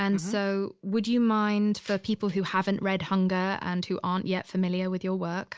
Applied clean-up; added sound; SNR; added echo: none; none; none; none.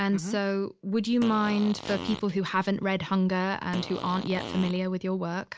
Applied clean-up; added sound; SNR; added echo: none; Fart; 11 dB; none.